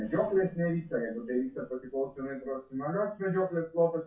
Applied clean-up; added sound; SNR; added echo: classical method WPE with log-MMSE.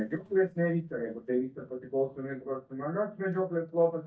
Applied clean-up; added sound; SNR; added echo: neural mask model DeepFilterNet 3.